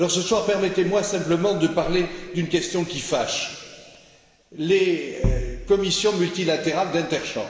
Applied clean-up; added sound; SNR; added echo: none; Bass drum; 3 dB; reverberation time 2.9 s.